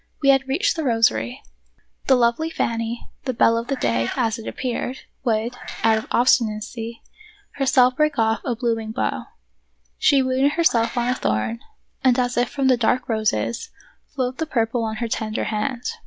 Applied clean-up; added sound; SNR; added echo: none; Meow; 11 dB; none.